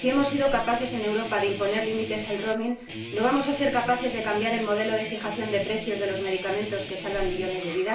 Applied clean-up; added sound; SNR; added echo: none; Guitar; 11 dB; reverberation time 0.4 s.